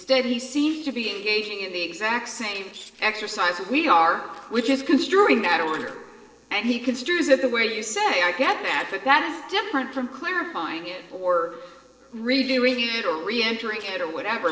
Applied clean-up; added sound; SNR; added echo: neural separator model SepFormer DNS4.